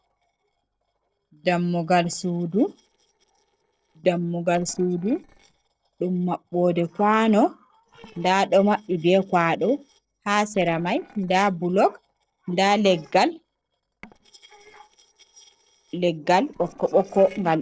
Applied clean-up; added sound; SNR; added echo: neural separator model SepFormer DNS4.